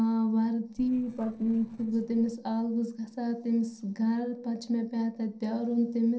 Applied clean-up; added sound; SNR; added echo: neural separator model SepFormer DNS4.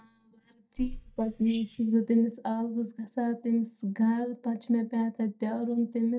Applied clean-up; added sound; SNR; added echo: neural mask model DeepFilterNet 3.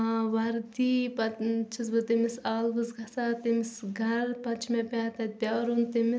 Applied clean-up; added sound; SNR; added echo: none; none; none; none.